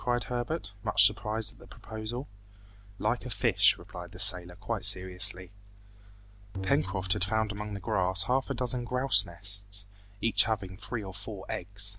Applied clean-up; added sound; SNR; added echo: none; Tabla; 12 dB; none.